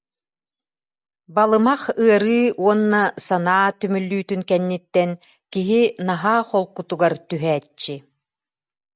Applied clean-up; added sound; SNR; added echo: none; none; none; none.